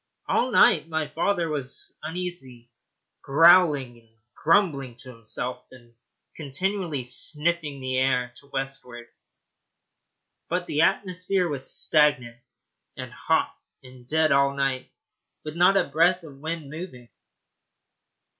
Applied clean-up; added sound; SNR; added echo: none; none; none; none.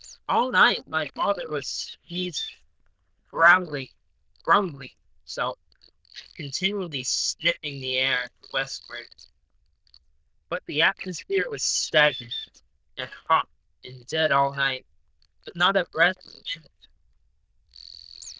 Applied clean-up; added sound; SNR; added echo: neural diffusion model UNIVERSE++.